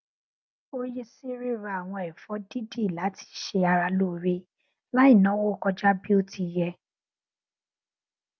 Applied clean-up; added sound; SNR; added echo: none; none; none; none.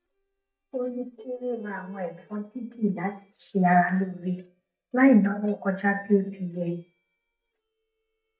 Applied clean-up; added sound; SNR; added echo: neural mask model DeepFilterNet 3.